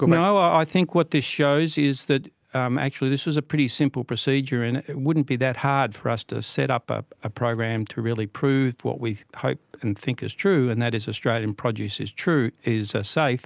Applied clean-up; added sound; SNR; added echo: none; none; none; none.